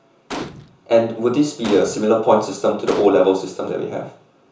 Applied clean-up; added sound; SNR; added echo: none; Gunshot, gunfire; 15 dB; reverberation time 0.9 s.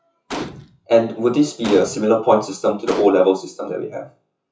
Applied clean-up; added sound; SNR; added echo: classical method WPE with log-MMSE.